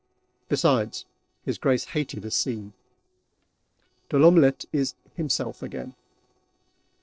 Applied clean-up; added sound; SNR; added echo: neural separator model SepFormer DNS4.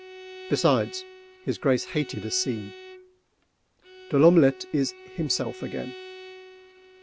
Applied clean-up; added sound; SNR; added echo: none; Bowed string instrument; 17 dB; none.